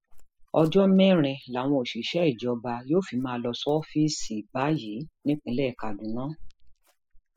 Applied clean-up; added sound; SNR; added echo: classical method spectral subtraction.